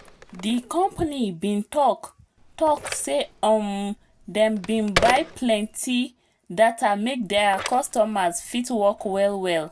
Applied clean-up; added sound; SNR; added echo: none; Telephone; 13 dB; none.